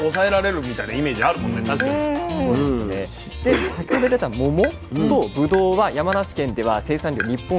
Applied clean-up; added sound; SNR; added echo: none; Cough + Tap; 12 dB; none.